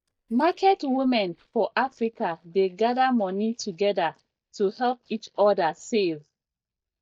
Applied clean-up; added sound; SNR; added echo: neural mask model DeepFilterNet 3.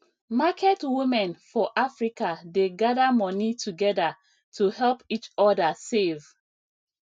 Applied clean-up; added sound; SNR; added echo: none; none; none; none.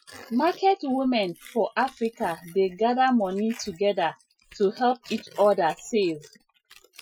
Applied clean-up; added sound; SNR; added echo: classical method Wiener filter.